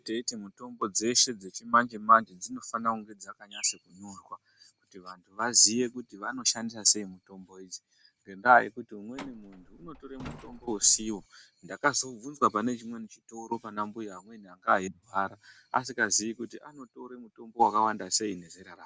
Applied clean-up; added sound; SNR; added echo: none; Truck + Bird; 18 dB; none.